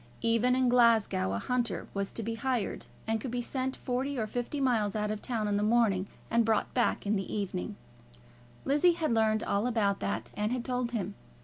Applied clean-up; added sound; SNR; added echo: none; none; none; none.